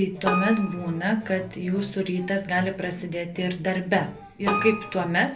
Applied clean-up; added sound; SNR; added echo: none; Keyboard (musical); 9 dB; reverberation time 0.3 s.